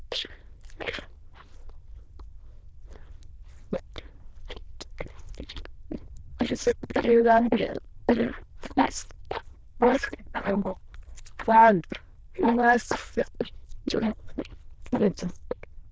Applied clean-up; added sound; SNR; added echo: neural diffusion model UNIVERSE++.